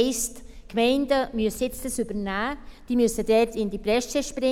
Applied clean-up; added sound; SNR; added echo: none; Mechanical fan; 16 dB; none.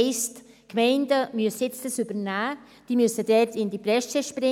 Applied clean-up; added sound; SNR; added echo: none; none; none; none.